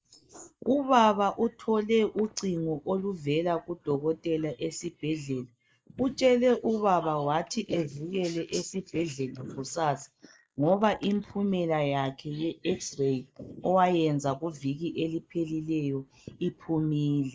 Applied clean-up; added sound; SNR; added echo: neural mask model Resemble Enhance denoiser.